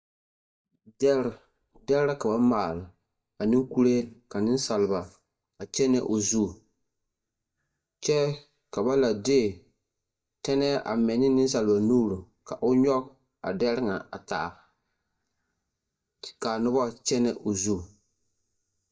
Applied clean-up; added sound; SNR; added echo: neural mask model DeepFilterNet 3.